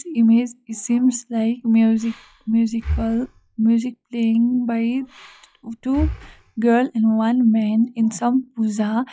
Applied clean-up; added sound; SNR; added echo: classical method log-MMSE.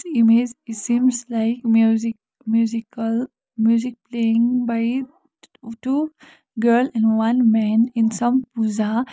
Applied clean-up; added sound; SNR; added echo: none; none; none; none.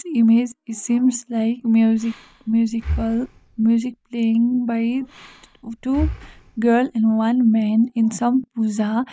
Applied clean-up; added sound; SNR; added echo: none; Breathing; 13 dB; none.